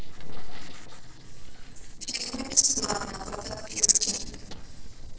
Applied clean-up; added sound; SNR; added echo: neural separator model SepFormer DNS4.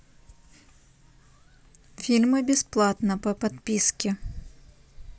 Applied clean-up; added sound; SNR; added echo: none; none; none; none.